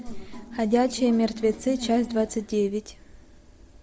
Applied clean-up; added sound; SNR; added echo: none; none; none; none.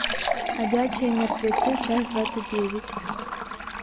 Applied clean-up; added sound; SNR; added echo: none; Fill (with liquid); 1 dB; none.